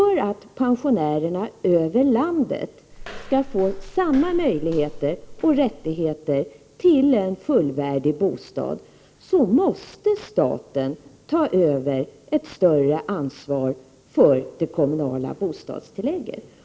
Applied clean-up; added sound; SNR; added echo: none; Walk, footsteps; 12 dB; none.